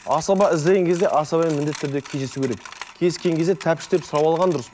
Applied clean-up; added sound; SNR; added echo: none; Coin (dropping); 20 dB; none.